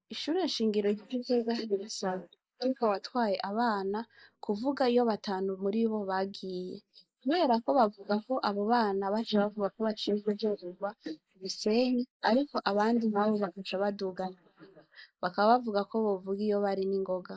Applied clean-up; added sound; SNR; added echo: neural mask model Resemble Enhance denoiser.